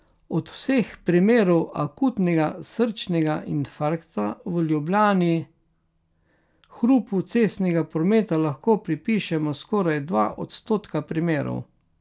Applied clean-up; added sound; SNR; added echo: none; none; none; none.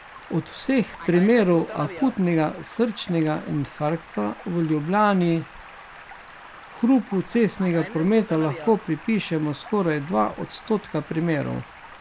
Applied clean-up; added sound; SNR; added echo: none; Fixed-wing aircraft, airplane + Stream; 17 dB; none.